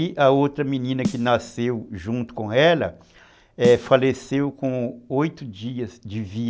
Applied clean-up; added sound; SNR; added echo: none; Snare drum; 13 dB; none.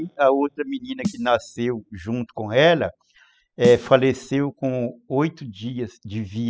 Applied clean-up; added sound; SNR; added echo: classical method spectral subtraction.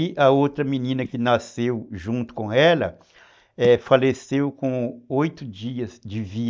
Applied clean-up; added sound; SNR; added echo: neural mask model DeepFilterNet 3.